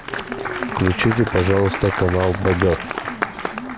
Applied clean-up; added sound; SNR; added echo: none; Applause; 7 dB; none.